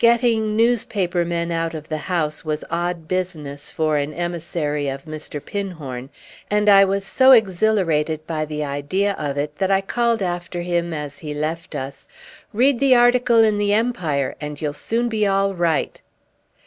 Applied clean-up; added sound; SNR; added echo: none; none; none; none.